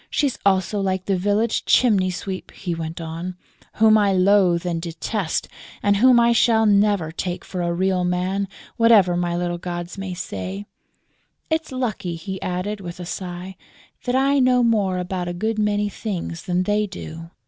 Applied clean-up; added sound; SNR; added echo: none; none; none; none.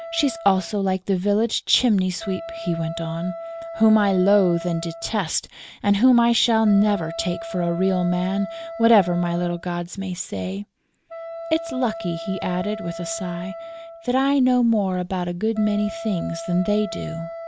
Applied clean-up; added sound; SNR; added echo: none; Wind instrument, woodwind instrument; 13 dB; none.